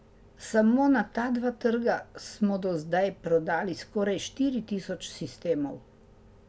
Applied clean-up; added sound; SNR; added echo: none; none; none; none.